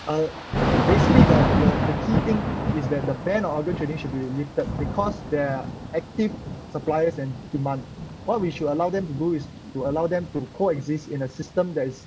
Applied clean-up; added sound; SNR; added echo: none; Thunder / Rain; 0 dB; none.